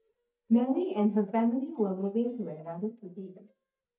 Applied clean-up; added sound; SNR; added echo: neural mask model DeepFilterNet 3.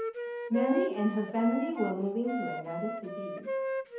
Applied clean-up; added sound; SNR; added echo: none; Wind instrument, woodwind instrument; 4 dB; reverberation time 2.2 s.